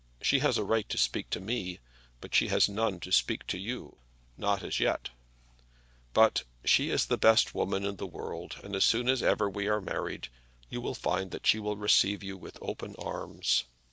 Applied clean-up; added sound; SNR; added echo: none; none; none; none.